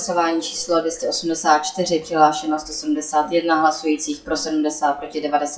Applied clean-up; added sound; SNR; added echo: classical method WPE with log-MMSE.